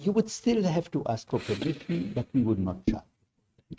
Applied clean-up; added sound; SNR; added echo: neural mask model RNNoise.